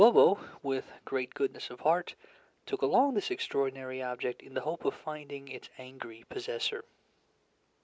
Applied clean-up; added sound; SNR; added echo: none; none; none; none.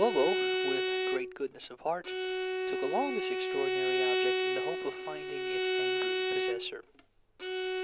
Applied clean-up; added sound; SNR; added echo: none; Bowed string instrument; -4 dB; none.